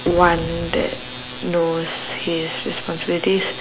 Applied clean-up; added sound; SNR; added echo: none; Gunshot, gunfire / Boom; 14 dB; none.